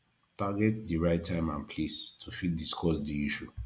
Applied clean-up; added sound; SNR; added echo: none; none; none; none.